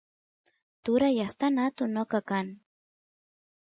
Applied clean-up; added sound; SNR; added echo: none; none; none; none.